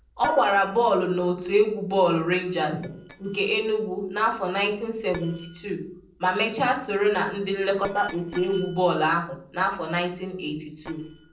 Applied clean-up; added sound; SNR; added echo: neural separator model SepFormer DNS4.